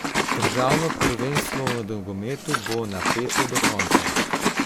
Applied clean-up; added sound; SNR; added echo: none; Liquid; -4 dB; none.